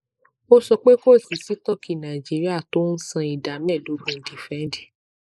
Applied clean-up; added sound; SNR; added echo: neural mask model Resemble Enhance denoiser.